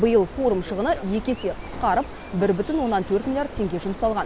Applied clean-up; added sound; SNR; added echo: none; Bird; 12 dB; none.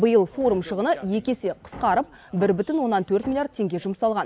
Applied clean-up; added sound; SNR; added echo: none; none; none; none.